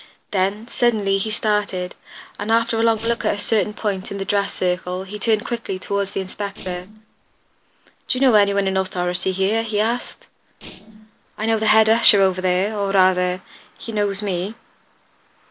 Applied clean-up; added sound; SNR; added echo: neural separator model SepFormer DNS4.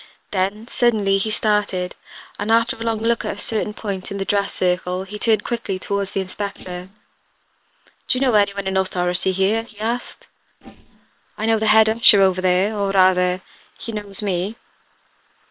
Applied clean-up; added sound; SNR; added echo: neural separator model SepFormer WHAM!.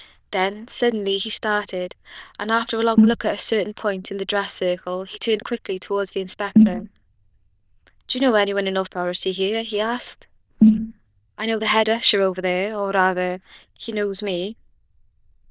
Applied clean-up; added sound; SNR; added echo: neural diffusion model UNIVERSE++.